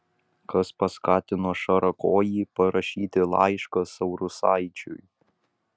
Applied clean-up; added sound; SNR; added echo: none; none; none; none.